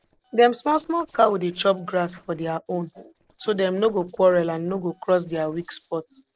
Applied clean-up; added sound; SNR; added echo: neural separator model SepFormer DNS4.